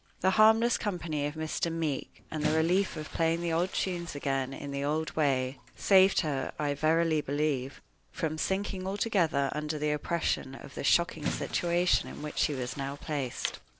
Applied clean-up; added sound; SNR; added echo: none; Bathtub (filling or washing) / Splash, splatter; 17 dB; none.